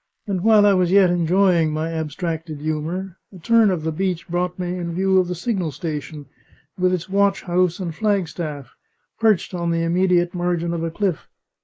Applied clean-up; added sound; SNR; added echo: neural mask model Resemble Enhance denoiser.